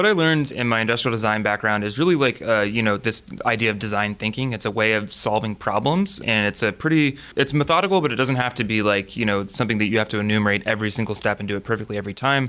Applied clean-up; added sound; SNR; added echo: none; none; none; none.